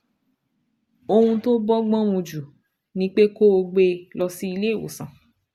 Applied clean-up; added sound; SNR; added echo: none; none; none; none.